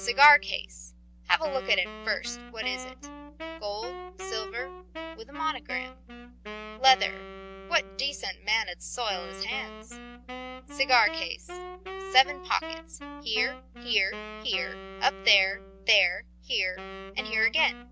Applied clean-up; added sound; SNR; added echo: none; Wind instrument, woodwind instrument; 13 dB; none.